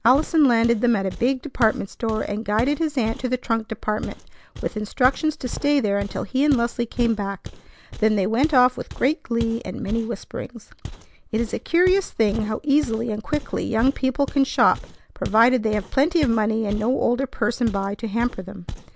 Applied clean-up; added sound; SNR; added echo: none; Walk, footsteps; 14 dB; none.